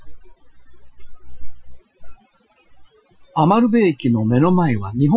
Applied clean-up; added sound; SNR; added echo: classical method Wiener filter.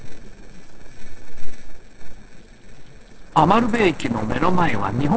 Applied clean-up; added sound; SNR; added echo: neural separator model SepFormer DNS4.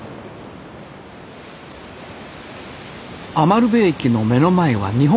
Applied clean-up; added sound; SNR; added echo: none; none; none; none.